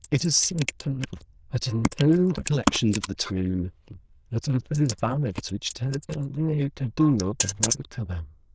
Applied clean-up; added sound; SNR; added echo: neural diffusion model UNIVERSE++.